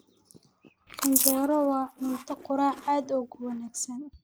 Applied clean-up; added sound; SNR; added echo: neural mask model Resemble Enhance denoiser.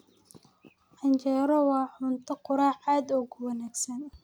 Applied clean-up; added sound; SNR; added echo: none; none; none; none.